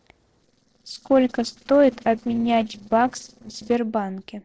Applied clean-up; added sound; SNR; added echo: neural separator model SepFormer DNS4.